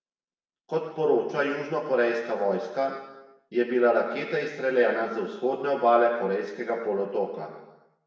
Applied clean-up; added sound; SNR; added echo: none; none; none; reverberation time 1.1 s.